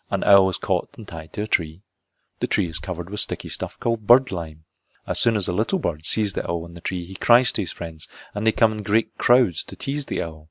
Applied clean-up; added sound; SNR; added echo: none; none; none; none.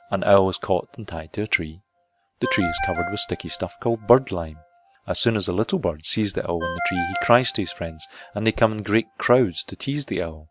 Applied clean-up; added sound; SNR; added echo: none; Ringtone; 12 dB; none.